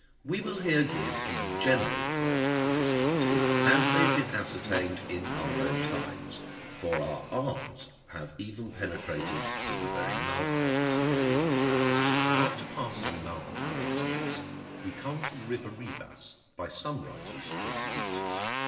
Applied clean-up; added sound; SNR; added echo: none; Motorcycle; -4 dB; reverberation time 1.0 s.